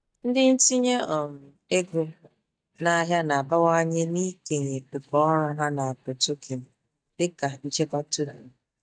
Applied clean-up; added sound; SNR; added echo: neural mask model DeepFilterNet 3.